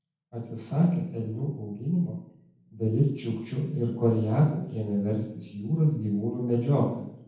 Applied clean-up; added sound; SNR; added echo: none; none; none; reverberation time 0.9 s.